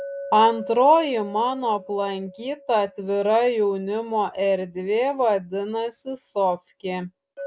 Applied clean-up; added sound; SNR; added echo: none; Chink, clink; 18 dB; none.